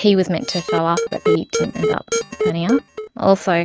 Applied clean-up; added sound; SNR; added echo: neural mask model RNNoise.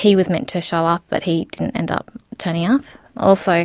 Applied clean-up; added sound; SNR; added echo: none; none; none; none.